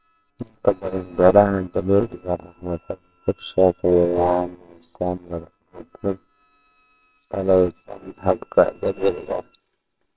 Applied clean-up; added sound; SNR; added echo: neural separator model SepFormer WHAMR!.